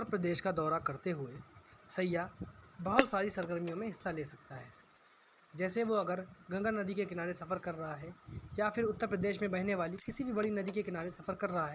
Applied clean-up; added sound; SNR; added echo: neural mask model Resemble Enhance denoiser.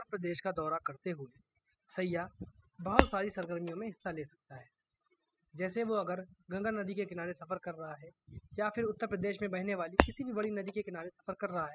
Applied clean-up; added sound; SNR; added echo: classical method spectral subtraction.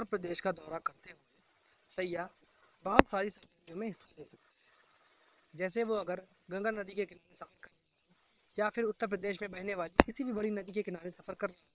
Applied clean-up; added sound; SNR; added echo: neural separator model SepFormer WHAM!.